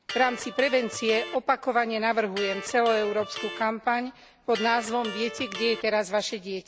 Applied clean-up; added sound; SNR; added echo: none; Electric guitar; 12 dB; none.